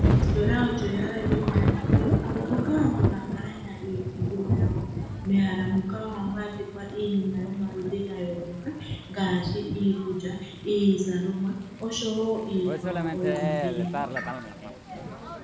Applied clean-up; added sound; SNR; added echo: none; Thunder / Rain; 0 dB; reverberation time 1.0 s.